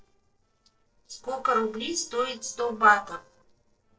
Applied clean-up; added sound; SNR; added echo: neural separator model SepFormer DNS4.